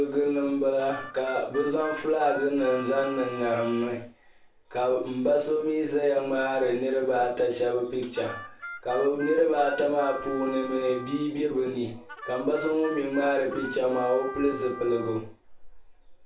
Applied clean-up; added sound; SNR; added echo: none; Harmonica; 14 dB; reverberation time 0.4 s.